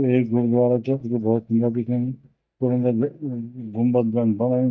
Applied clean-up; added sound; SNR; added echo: neural mask model DeepFilterNet 3.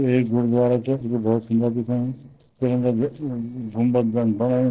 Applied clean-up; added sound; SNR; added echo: neural separator model SepFormer DNS4.